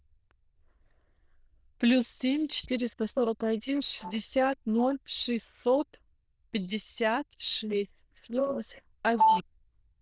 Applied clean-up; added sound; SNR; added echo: neural diffusion model UNIVERSE++.